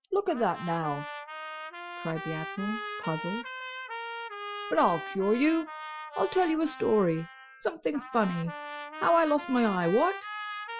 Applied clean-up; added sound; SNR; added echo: classical method Wiener filter.